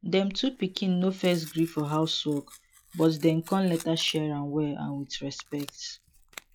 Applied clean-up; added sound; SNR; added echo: classical method log-MMSE.